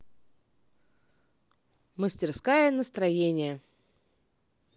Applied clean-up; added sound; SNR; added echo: none; none; none; none.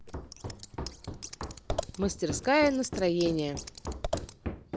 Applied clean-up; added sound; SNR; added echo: none; Run + Scissors; 6 dB; none.